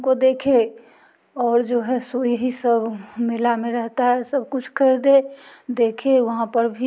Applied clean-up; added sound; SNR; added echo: none; none; none; none.